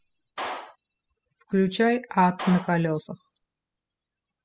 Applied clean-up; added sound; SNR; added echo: classical method spectral subtraction.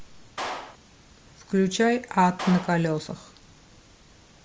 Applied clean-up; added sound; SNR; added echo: none; Clapping; 13 dB; none.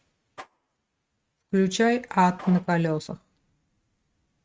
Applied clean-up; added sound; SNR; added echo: neural mask model RNNoise.